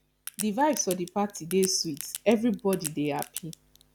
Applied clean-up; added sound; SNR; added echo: none; Crack; 13 dB; none.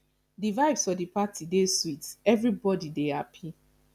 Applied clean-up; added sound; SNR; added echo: none; none; none; none.